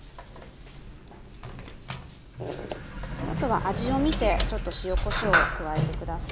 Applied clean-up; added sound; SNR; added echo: none; Sliding door; -1 dB; none.